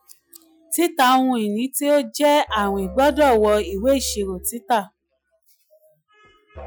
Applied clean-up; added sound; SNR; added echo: classical method Wiener filter.